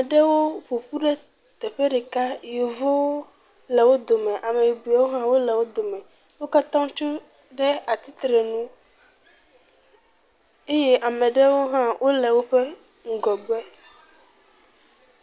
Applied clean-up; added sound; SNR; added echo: none; none; none; none.